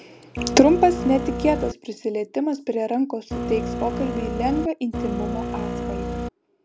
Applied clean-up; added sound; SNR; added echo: none; Printer; 4 dB; none.